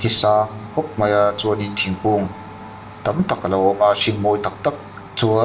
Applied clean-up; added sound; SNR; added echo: none; Domestic sounds, home sounds; 17 dB; reverberation time 0.7 s.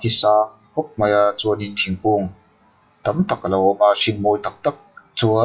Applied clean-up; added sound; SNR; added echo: classical method WPE with log-MMSE.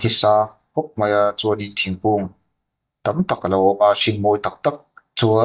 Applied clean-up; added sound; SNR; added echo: neural mask model DeepFilterNet 3.